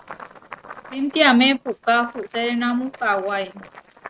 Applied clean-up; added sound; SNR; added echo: neural mask model RNNoise.